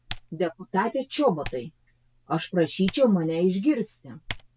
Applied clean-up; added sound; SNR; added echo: none; Typing; 16 dB; none.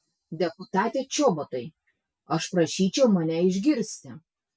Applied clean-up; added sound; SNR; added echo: none; none; none; none.